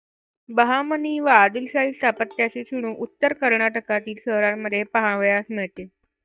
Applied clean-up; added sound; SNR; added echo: neural mask model DeepFilterNet 3.